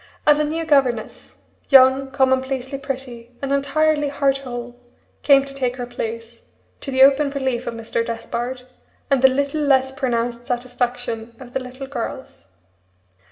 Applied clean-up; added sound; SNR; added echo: none; none; none; reverberation time 0.7 s.